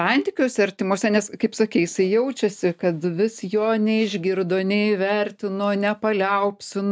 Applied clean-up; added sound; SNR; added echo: none; none; none; none.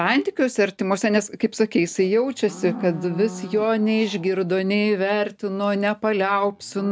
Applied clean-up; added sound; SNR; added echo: none; Livestock, farm animals, working animals; 18 dB; none.